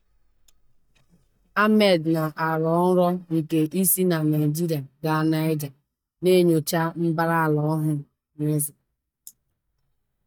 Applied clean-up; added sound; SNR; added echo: neural mask model DeepFilterNet 3.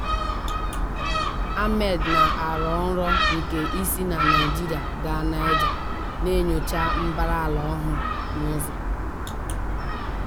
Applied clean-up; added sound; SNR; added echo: none; Gull, seagull; -4 dB; none.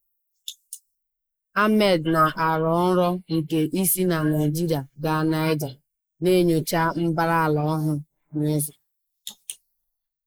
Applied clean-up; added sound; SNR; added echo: neural mask model Resemble Enhance denoiser.